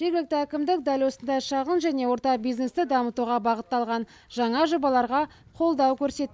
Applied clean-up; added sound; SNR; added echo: none; none; none; none.